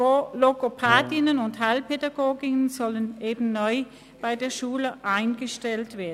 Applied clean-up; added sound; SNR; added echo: none; Bowed string instrument; 15 dB; none.